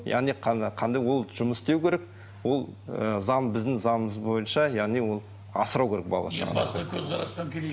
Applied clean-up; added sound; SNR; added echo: none; none; none; none.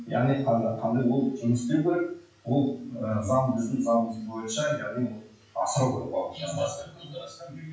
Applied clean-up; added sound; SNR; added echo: classical method WPE with log-MMSE.